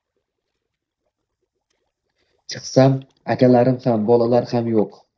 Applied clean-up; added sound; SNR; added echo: neural mask model DeepFilterNet 3.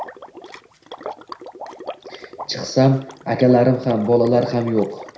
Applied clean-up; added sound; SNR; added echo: none; Water / Liquid; 16 dB; reverberation time 0.4 s.